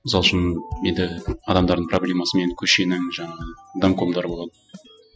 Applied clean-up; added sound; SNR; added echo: classical method spectral subtraction.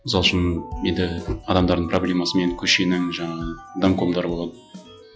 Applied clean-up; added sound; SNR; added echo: classical method log-MMSE.